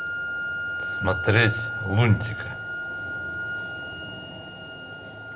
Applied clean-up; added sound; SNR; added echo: none; Wind instrument, woodwind instrument; 5 dB; none.